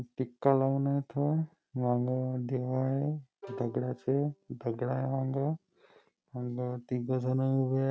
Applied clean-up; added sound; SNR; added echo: none; Bowed string instrument; 20 dB; none.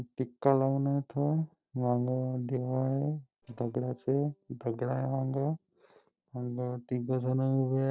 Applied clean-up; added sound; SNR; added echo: neural separator model SepFormer DNS4.